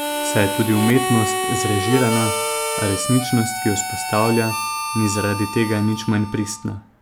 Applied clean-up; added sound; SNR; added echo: none; Harmonica; 4 dB; none.